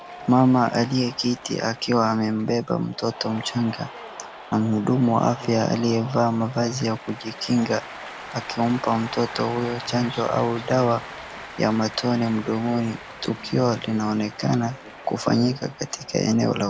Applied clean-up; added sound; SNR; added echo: none; Cheering; 15 dB; none.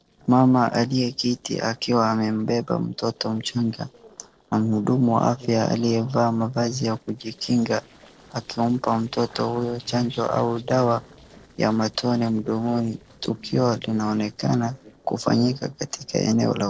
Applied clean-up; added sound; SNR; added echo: neural separator model SepFormer DNS4.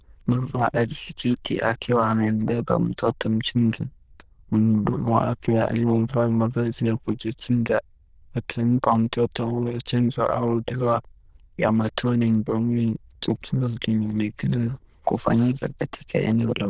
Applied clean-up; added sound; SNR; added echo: neural diffusion model UNIVERSE++.